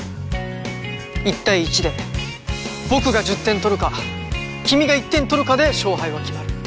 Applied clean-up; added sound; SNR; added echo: none; none; none; none.